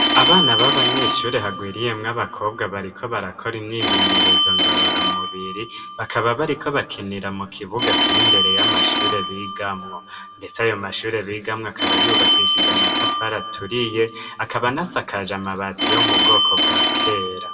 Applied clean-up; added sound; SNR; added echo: none; Telephone; -4 dB; reverberation time 1.4 s.